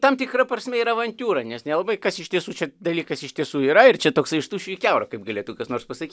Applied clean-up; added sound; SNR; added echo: none; none; none; none.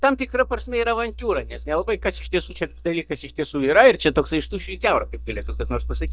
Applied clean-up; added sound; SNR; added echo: neural mask model DeepFilterNet 3.